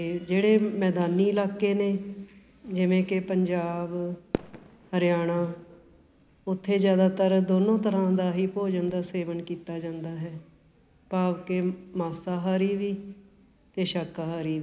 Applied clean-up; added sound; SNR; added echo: none; Fireworks; 14 dB; none.